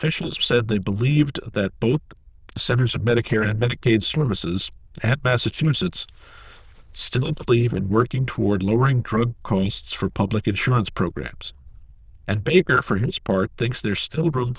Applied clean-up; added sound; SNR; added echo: neural diffusion model UNIVERSE++.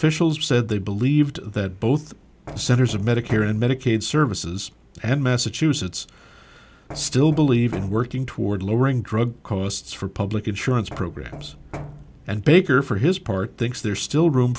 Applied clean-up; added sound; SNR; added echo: none; Knock; 17 dB; none.